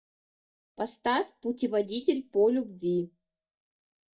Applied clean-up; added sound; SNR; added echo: neural mask model DeepFilterNet 3.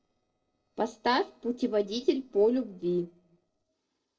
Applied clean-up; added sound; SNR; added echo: neural separator model SepFormer DNS4.